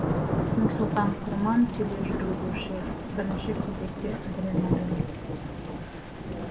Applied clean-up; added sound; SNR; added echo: none; Thunder / Rain; -1 dB; reverberation time 2.6 s.